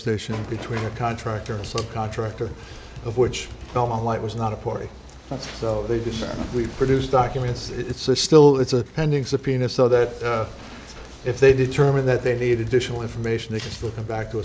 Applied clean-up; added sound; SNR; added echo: none; none; none; none.